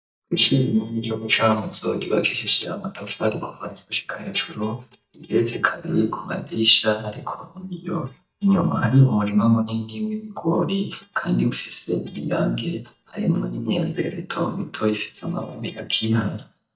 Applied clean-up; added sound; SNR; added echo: neural mask model DeepFilterNet 3.